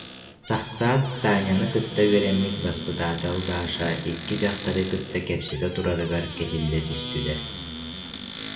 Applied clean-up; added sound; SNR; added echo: none; Squeak / Cupboard open or close; 10 dB; reverberation time 1.8 s.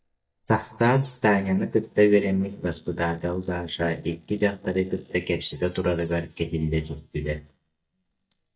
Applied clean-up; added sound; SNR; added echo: neural mask model DeepFilterNet 3.